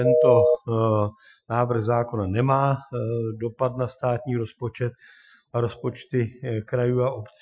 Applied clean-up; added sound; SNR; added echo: classical method Wiener filter.